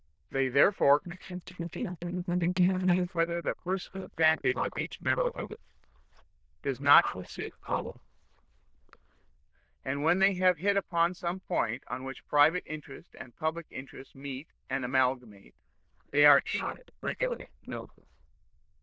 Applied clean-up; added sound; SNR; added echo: neural diffusion model UNIVERSE++.